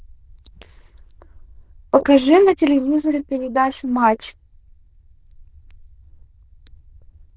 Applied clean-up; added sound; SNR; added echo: neural diffusion model UNIVERSE++.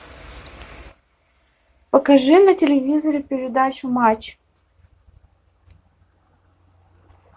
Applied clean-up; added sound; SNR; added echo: none; none; none; none.